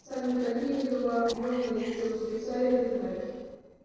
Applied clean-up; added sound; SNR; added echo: neural separator model SepFormer DNS4.